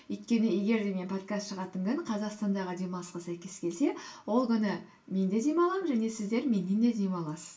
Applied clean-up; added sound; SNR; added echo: none; none; none; reverberation time 0.2 s.